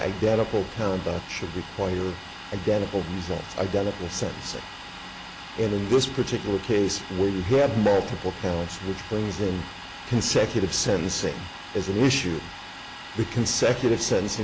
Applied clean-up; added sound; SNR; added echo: none; Domestic sounds, home sounds; 14 dB; none.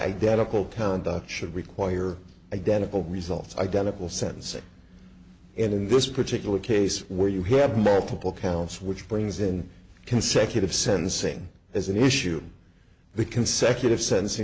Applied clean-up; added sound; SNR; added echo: none; none; none; none.